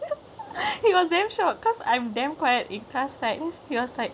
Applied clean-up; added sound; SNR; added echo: none; none; none; none.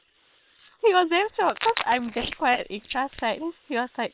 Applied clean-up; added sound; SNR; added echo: neural separator model SepFormer WHAM!.